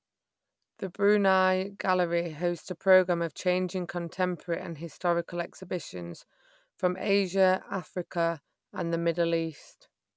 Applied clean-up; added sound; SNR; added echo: none; none; none; none.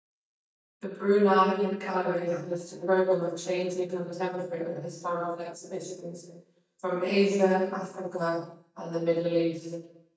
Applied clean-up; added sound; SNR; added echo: neural mask model DeepFilterNet 3.